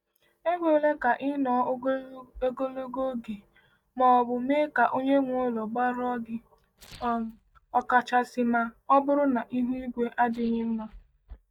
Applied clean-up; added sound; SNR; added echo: neural mask model DeepFilterNet 3.